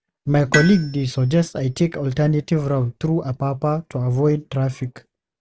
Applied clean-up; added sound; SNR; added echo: none; Tools; 11 dB; none.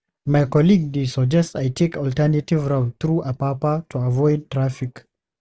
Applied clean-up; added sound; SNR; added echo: none; none; none; none.